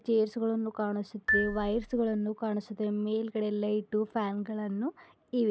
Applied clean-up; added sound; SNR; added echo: none; Marimba, xylophone; 5 dB; none.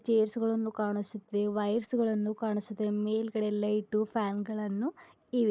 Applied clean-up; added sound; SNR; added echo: neural mask model Resemble Enhance denoiser.